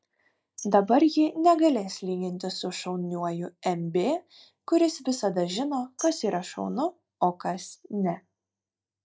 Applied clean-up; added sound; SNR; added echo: neural mask model DeepFilterNet 3.